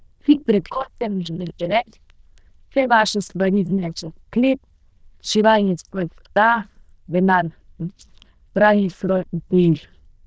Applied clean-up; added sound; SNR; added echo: neural diffusion model UNIVERSE++.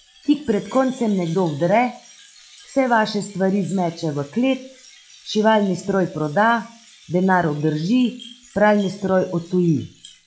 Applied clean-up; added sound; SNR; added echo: classical method log-MMSE.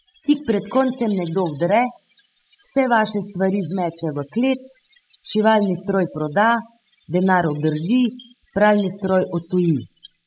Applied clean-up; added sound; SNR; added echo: classical method spectral subtraction.